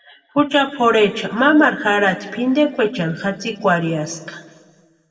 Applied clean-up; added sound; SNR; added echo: none; none; none; reverberation time 1.4 s.